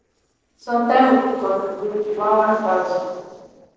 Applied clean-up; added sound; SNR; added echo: neural separator model SepFormer DNS4.